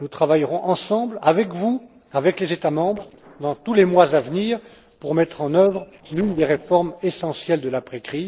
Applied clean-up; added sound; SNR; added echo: neural separator model SepFormer DNS4.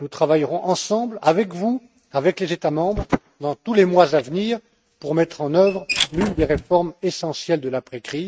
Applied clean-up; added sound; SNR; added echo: neural mask model RNNoise.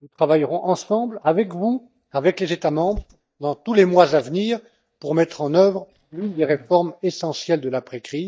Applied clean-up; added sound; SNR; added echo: neural mask model DeepFilterNet 3.